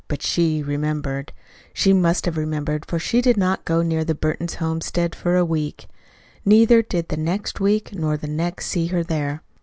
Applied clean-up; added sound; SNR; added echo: none; none; none; none.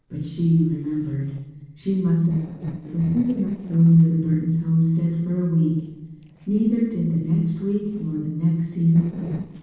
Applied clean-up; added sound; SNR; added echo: neural separator model SepFormer DNS4.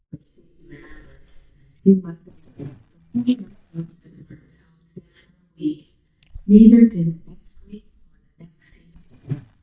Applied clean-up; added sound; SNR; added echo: neural mask model DeepFilterNet 3.